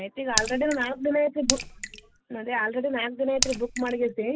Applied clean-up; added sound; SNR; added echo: none; Raindrop / Splash, splatter; 4 dB; none.